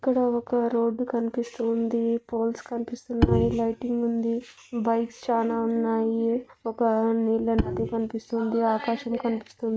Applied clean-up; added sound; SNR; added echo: neural mask model RNNoise.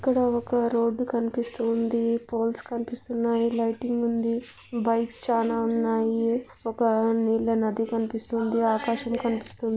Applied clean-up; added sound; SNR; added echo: none; none; none; none.